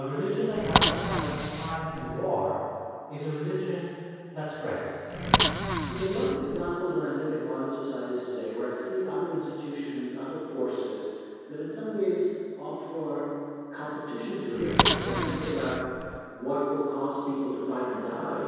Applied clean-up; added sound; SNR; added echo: none; Bicycle; -5 dB; reverberation time 2.2 s.